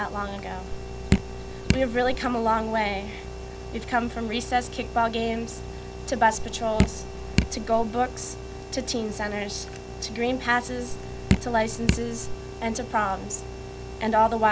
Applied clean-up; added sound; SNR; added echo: none; Drip; 0 dB; none.